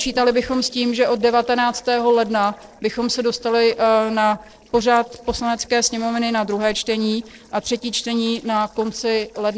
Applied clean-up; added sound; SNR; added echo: neural separator model SepFormer DNS4.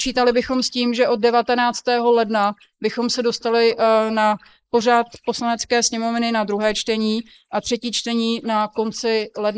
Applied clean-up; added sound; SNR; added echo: neural mask model Resemble Enhance denoiser.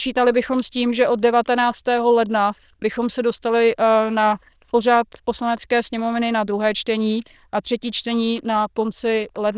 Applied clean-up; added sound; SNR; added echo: neural diffusion model UNIVERSE++.